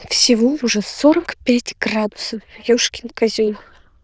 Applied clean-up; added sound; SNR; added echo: neural diffusion model UNIVERSE++.